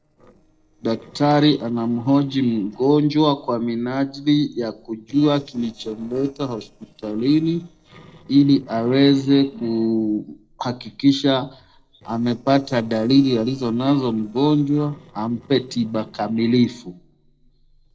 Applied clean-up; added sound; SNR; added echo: neural separator model SepFormer DNS4.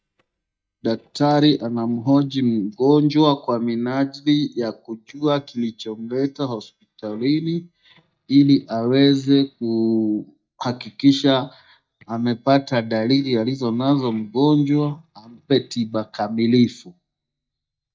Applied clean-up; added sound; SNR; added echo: neural mask model DeepFilterNet 3.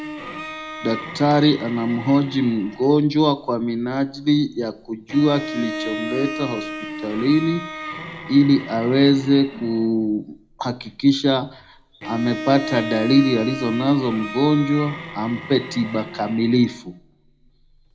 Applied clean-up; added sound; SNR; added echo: none; Bowed string instrument; 12 dB; reverberation time 0.2 s.